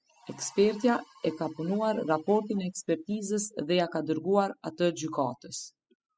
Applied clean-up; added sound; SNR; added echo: classical method spectral subtraction.